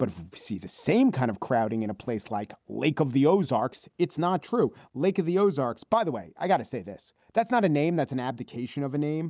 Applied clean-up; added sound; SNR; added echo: none; none; none; none.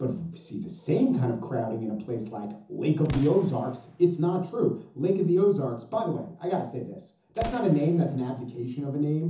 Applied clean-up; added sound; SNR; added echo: none; Explosion; 20 dB; reverberation time 0.6 s.